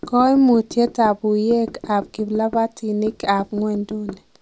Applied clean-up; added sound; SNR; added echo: none; Knock / Wood; 17 dB; none.